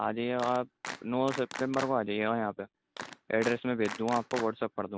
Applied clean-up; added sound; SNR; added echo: none; Clapping; 12 dB; none.